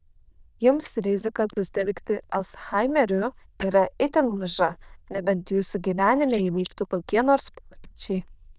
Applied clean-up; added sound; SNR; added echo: neural diffusion model UNIVERSE++.